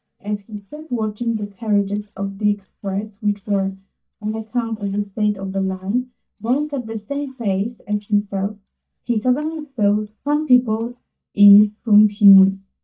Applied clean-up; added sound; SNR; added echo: neural mask model DeepFilterNet 3.